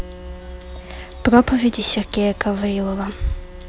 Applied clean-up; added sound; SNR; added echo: none; Bowed string instrument + Gunshot, gunfire; 20 dB; none.